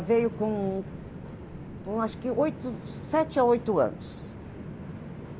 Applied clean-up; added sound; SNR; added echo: none; Train; 11 dB; none.